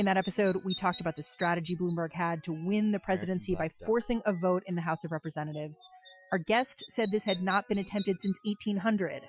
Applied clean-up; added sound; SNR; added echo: classical method Wiener filter.